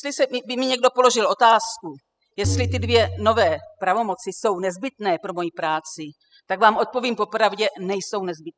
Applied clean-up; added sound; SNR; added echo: classical method spectral subtraction.